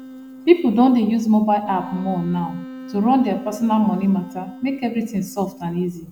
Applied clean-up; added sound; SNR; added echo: none; Wind instrument, woodwind instrument; 17 dB; none.